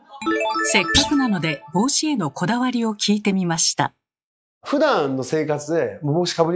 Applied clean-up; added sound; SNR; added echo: classical method log-MMSE.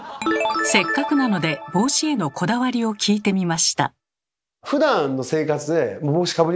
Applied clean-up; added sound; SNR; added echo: none; none; none; none.